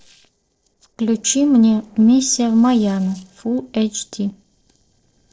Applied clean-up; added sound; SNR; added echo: neural separator model SepFormer DNS4.